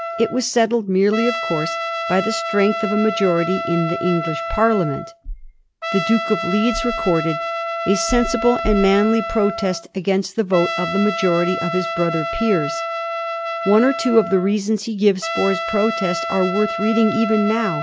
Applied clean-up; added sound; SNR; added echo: none; Trumpet; 6 dB; none.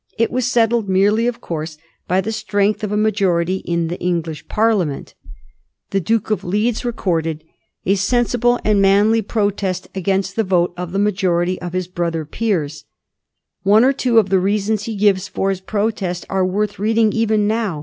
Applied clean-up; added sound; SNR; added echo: none; none; none; none.